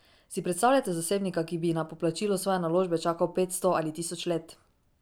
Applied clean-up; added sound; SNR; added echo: none; none; none; none.